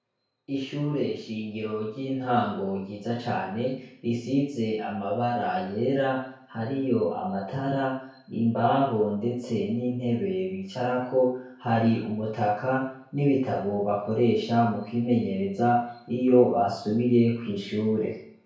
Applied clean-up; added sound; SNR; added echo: none; none; none; reverberation time 0.6 s.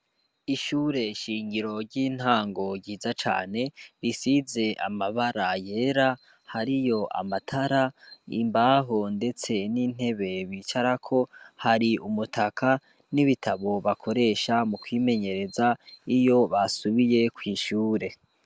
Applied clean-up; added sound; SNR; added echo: none; none; none; none.